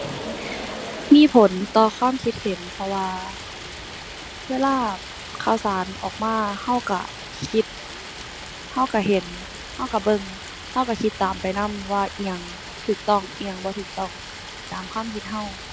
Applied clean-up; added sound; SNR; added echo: none; Stream; 12 dB; none.